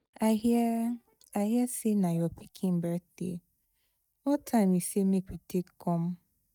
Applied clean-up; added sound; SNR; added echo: neural mask model DeepFilterNet 3.